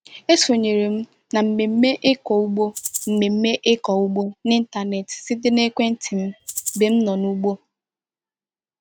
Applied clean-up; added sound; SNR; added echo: none; Rattle (instrument); 10 dB; none.